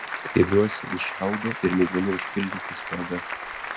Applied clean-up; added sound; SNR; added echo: none; Applause; 7 dB; none.